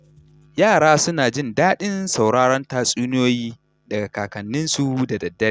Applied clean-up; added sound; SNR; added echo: none; none; none; none.